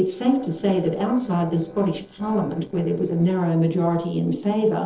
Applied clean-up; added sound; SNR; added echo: neural separator model SepFormer DNS4.